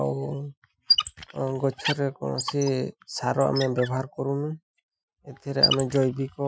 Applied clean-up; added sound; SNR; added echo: classical method Wiener filter.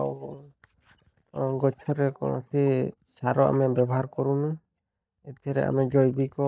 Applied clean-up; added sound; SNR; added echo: neural mask model DeepFilterNet 3.